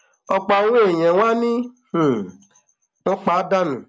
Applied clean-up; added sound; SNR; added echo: none; none; none; none.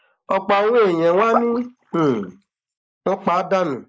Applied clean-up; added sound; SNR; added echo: neural mask model Resemble Enhance denoiser.